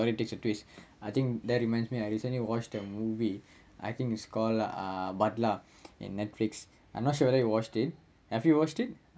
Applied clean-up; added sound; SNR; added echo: none; none; none; none.